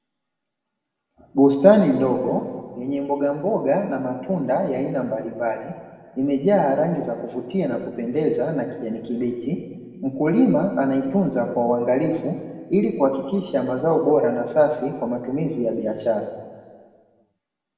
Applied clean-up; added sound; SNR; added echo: none; none; none; reverberation time 1.7 s.